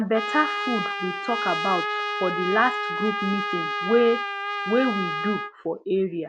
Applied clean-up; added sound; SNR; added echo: none; Trumpet; 3 dB; none.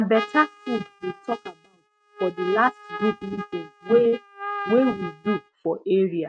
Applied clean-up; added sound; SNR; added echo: neural mask model RNNoise.